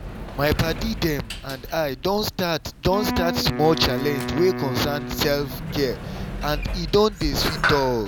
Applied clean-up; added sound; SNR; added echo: none; Sliding door + Wind instrument, woodwind instrument; 6 dB; none.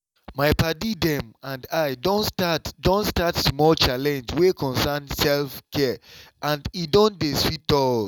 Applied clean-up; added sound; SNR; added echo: none; none; none; none.